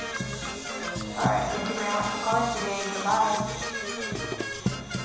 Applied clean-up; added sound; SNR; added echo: none; Brass instrument / Percussion; 2 dB; reverberation time 1.0 s.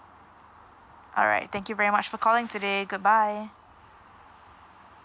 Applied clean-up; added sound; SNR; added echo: none; none; none; none.